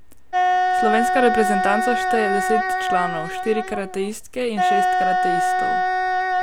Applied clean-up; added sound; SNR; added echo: none; Wind instrument, woodwind instrument; -4 dB; none.